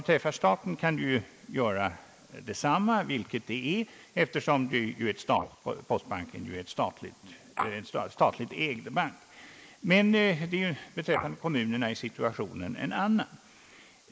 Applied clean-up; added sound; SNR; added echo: neural mask model Resemble Enhance denoiser.